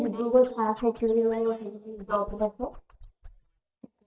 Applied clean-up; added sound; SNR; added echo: neural mask model DeepFilterNet 3.